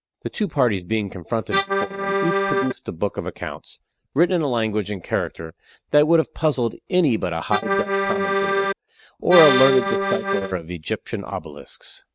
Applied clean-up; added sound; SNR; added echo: neural mask model RNNoise.